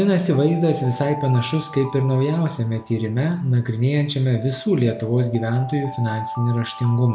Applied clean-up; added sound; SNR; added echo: none; Alarm; 15 dB; none.